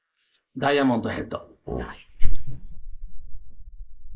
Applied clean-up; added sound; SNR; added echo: neural mask model Resemble Enhance denoiser.